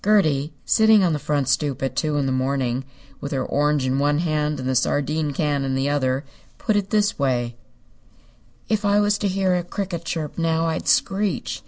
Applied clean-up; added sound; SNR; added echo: none; none; none; none.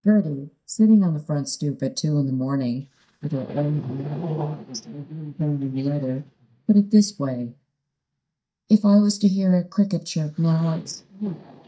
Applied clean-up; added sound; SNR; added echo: neural mask model DeepFilterNet 3.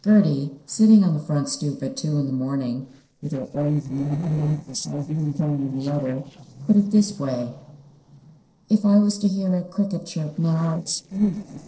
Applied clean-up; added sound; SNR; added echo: neural separator model SepFormer DNS4.